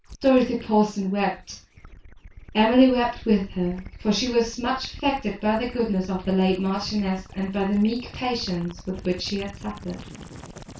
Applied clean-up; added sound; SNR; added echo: none; Gurgling / Liquid; 17 dB; reverberation time 0.2 s.